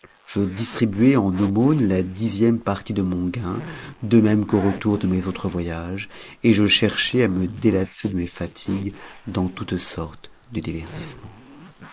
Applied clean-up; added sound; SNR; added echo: neural mask model Resemble Enhance denoiser.